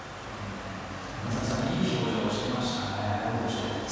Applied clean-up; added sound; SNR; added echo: none; Drawer open or close; 10 dB; reverberation time 2.1 s.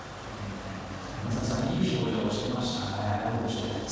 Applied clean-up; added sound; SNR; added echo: neural separator model SepFormer DNS4.